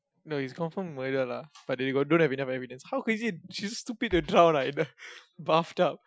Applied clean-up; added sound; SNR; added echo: classical method Wiener filter.